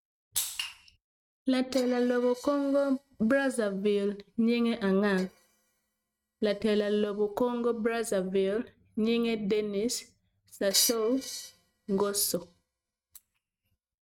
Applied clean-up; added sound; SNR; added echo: neural mask model RNNoise.